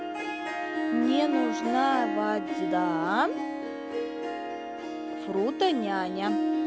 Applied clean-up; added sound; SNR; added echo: none; Harp; 0 dB; none.